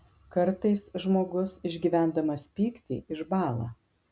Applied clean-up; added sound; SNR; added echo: none; none; none; none.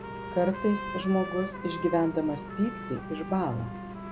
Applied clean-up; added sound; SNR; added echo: none; Trumpet + Engine; 8 dB; none.